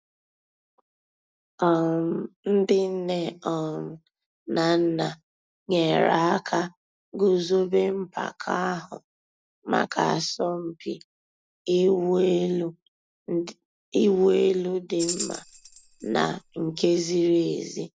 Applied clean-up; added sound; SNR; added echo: none; Tambourine; 5 dB; none.